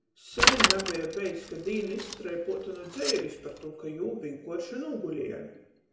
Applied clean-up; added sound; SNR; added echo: none; Bicycle; -4 dB; reverberation time 1.0 s.